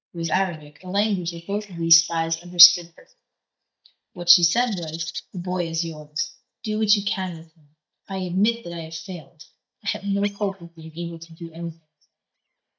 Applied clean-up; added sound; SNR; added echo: neural mask model DeepFilterNet 3.